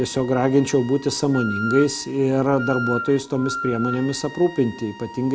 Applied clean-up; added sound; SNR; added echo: none; Wind instrument, woodwind instrument; 11 dB; none.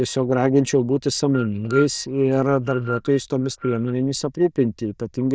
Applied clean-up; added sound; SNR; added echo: neural diffusion model UNIVERSE++.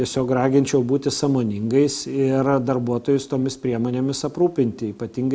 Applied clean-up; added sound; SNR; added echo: none; none; none; none.